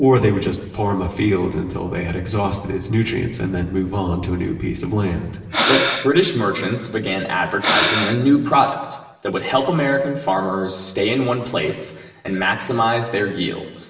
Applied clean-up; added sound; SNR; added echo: none; Breathing; 0 dB; reverberation time 1.1 s.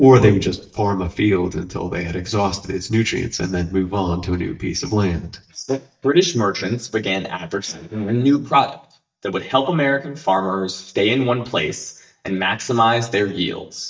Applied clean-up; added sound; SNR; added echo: neural mask model DeepFilterNet 3.